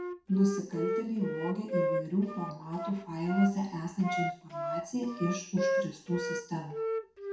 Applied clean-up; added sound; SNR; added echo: none; Wind instrument, woodwind instrument; 3 dB; reverberation time 0.6 s.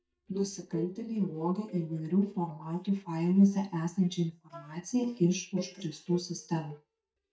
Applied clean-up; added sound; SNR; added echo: neural mask model DeepFilterNet 3.